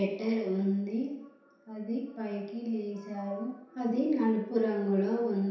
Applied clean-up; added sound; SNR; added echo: none; none; none; reverberation time 0.7 s.